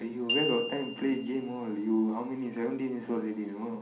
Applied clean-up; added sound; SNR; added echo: none; Glockenspiel; 9 dB; reverberation time 0.6 s.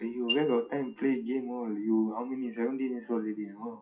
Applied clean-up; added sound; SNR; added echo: classical method WPE with log-MMSE.